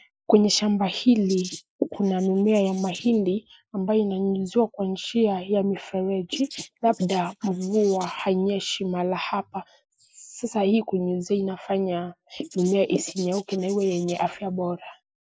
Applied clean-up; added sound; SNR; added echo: neural mask model Resemble Enhance denoiser.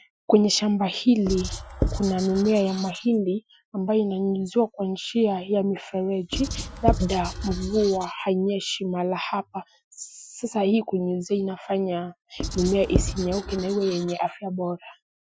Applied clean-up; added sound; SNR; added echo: classical method Wiener filter.